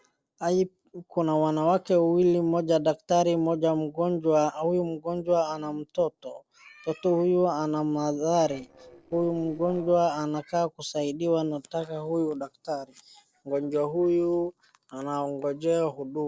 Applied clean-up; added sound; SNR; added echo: neural separator model SepFormer DNS4.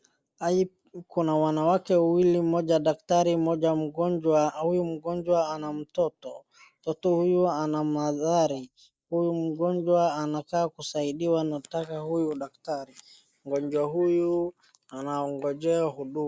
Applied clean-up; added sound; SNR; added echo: neural mask model Resemble Enhance denoiser.